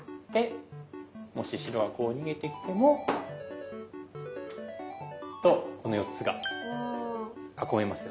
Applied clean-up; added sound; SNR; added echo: none; none; none; none.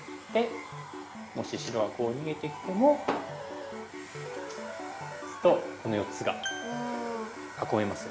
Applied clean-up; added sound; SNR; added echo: none; Domestic sounds, home sounds; 14 dB; none.